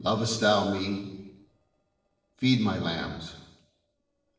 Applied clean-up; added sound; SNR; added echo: neural separator model SepFormer DNS4.